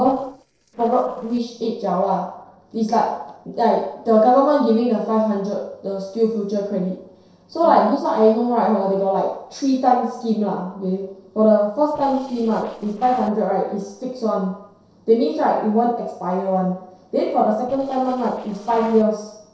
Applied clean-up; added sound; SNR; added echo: neural separator model SepFormer DNS4.